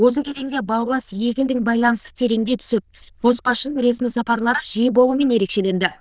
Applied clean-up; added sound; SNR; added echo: neural diffusion model UNIVERSE++.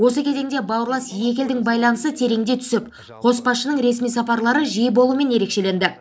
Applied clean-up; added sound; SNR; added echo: none; none; none; none.